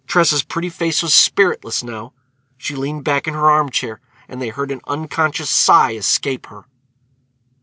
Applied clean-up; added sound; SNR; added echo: none; none; none; none.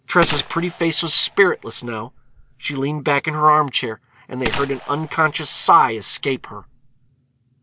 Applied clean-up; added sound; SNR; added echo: none; Gunshot, gunfire; 11 dB; none.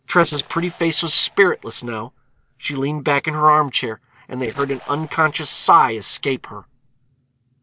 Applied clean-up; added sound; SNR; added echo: neural separator model SepFormer DNS4.